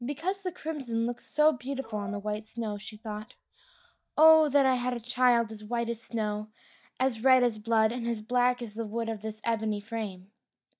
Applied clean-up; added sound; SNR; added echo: neural mask model DeepFilterNet 3.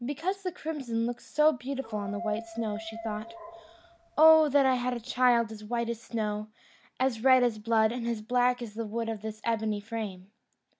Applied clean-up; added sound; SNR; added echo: none; Dog; 14 dB; none.